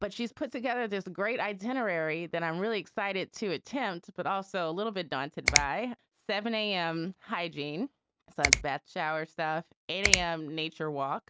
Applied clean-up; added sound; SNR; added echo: none; Finger snapping; -1 dB; none.